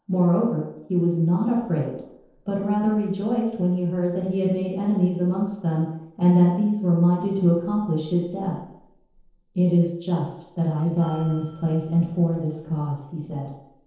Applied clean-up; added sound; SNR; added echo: neural separator model SepFormer DNS4.